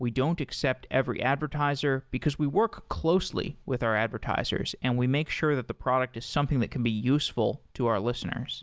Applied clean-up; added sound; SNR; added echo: none; none; none; none.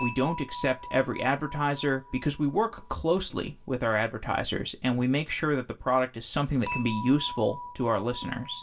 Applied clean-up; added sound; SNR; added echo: none; Dishes, pots, and pans / Chink, clink; 14 dB; reverberation time 0.2 s.